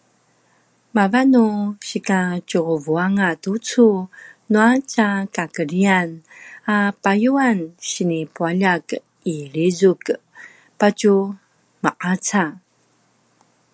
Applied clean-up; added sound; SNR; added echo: none; none; none; none.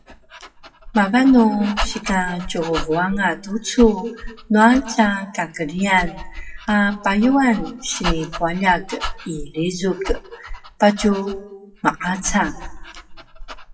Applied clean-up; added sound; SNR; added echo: classical method WPE with log-MMSE.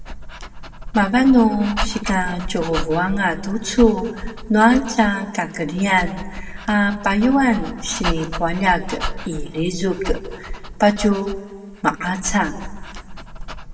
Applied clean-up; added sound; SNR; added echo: none; Dog; 8 dB; reverberation time 1.2 s.